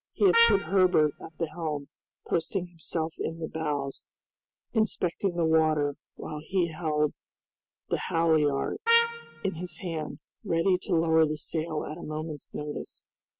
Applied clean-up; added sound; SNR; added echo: none; Trumpet; 2 dB; none.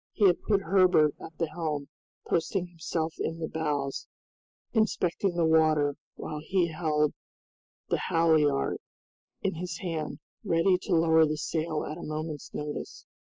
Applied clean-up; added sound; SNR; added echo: neural mask model Resemble Enhance denoiser.